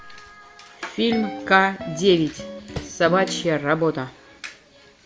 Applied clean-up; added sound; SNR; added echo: none; Tap + Guitar; 12 dB; none.